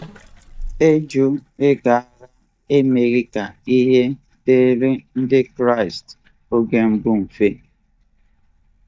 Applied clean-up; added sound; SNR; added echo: neural mask model DeepFilterNet 3.